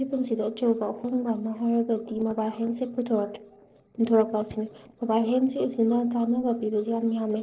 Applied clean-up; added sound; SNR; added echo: neural separator model SepFormer DNS4.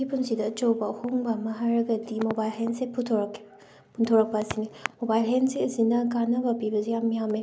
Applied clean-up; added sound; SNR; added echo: none; none; none; none.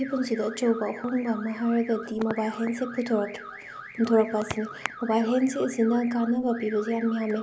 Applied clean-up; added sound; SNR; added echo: none; Alarm / Car; 16 dB; none.